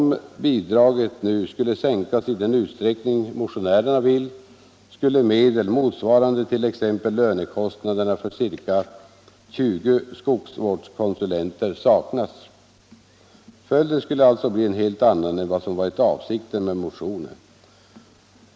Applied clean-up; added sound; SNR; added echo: none; none; none; none.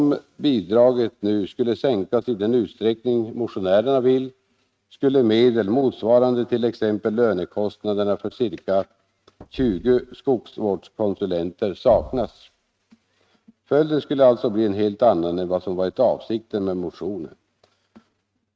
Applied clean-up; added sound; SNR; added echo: neural mask model RNNoise.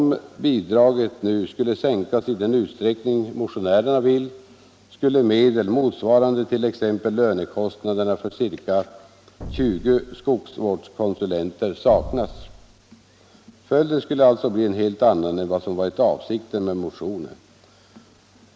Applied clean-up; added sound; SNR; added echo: none; Explosion; 14 dB; none.